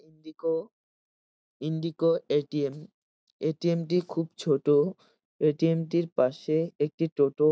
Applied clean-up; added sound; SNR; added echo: none; none; none; none.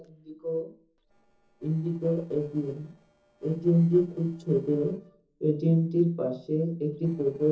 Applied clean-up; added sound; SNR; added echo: neural separator model SepFormer DNS4.